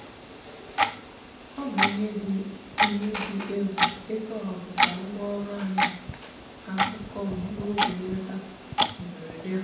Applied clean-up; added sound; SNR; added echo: none; Clock; -2 dB; reverberation time 0.9 s.